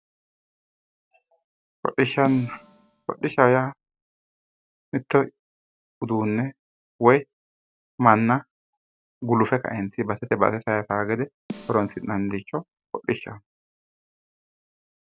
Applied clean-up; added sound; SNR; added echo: none; Snare drum; 18 dB; none.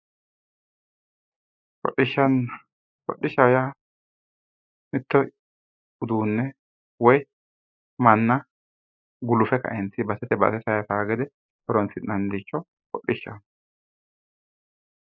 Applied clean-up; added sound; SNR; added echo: neural mask model Resemble Enhance denoiser.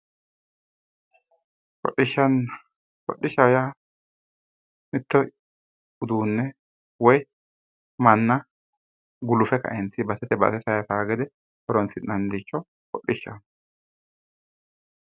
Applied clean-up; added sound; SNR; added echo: none; none; none; none.